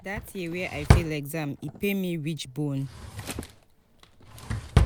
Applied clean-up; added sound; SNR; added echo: none; Drawer open or close; -4 dB; none.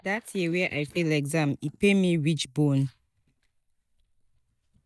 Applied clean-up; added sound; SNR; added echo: neural mask model DeepFilterNet 3.